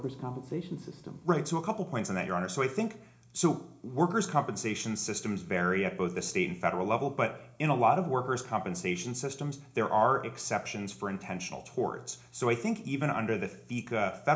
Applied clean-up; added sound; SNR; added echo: none; none; none; reverberation time 0.4 s.